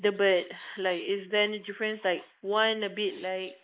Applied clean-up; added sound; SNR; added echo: neural mask model Resemble Enhance denoiser.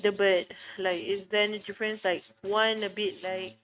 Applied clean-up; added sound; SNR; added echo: neural mask model RNNoise.